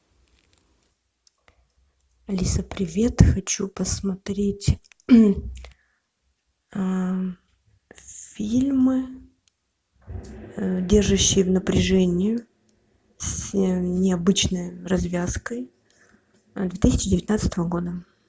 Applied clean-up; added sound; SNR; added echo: none; none; none; none.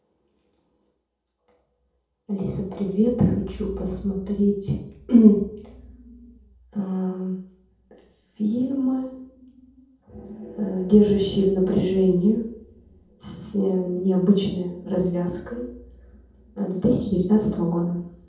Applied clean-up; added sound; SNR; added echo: none; none; none; reverberation time 0.7 s.